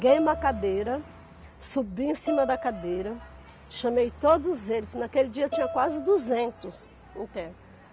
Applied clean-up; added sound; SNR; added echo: none; Bowed string instrument; 9 dB; none.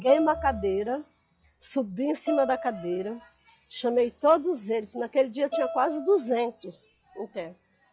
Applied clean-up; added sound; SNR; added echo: classical method log-MMSE.